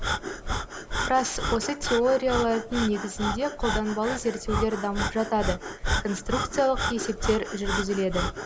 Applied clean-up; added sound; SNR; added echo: none; Breathing; 3 dB; none.